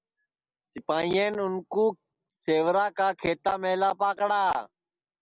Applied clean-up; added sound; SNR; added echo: none; none; none; none.